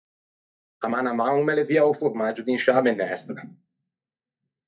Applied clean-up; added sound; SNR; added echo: neural mask model DeepFilterNet 3.